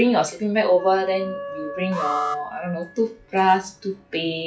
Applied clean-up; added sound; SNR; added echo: classical method log-MMSE.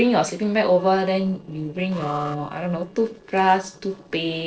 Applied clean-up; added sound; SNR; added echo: neural separator model SepFormer DNS4.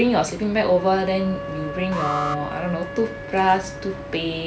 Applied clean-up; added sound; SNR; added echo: none; Wind instrument, woodwind instrument + Alarm; 10 dB; none.